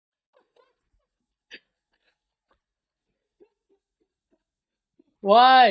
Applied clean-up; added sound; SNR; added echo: neural mask model DeepFilterNet 3.